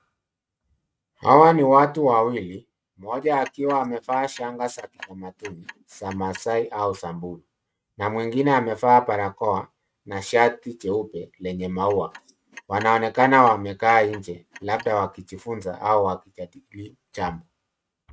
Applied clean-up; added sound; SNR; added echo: neural mask model RNNoise.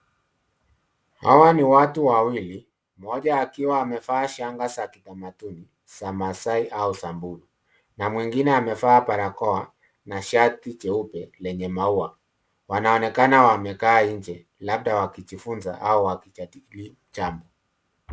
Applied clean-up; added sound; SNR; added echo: none; none; none; none.